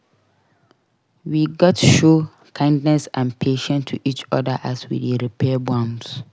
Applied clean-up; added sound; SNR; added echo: none; none; none; none.